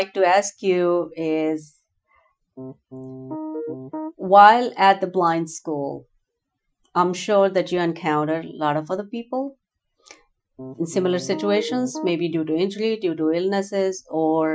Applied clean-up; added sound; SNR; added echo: classical method Wiener filter.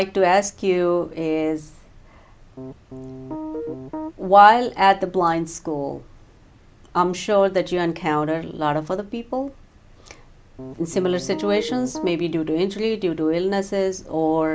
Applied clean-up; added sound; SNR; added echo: none; Piano; 11 dB; none.